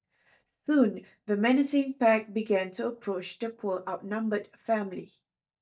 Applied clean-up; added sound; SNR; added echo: neural mask model DeepFilterNet 3.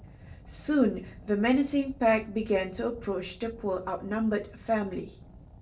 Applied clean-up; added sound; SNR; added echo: none; Fire; 19 dB; reverberation time 0.3 s.